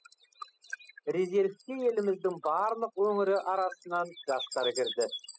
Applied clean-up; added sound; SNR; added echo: classical method spectral subtraction.